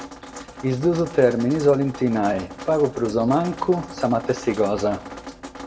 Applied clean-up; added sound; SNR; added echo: none; Drip; 15 dB; reverberation time 0.7 s.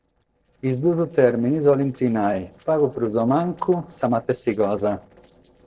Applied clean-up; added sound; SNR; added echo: neural separator model SepFormer DNS4.